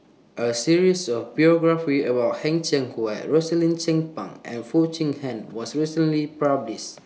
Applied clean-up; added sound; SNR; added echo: none; none; none; none.